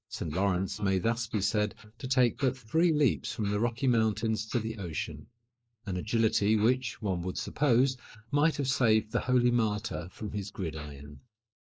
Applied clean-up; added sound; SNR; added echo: neural mask model Resemble Enhance denoiser.